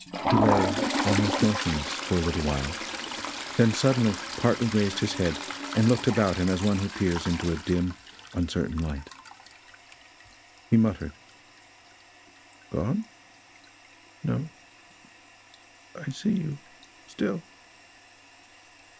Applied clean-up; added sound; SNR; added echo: none; Toilet flush; 6 dB; none.